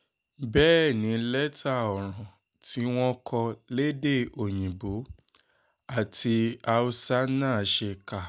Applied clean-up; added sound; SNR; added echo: none; none; none; none.